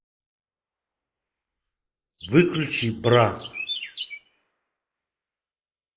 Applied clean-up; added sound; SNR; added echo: neural mask model Resemble Enhance denoiser.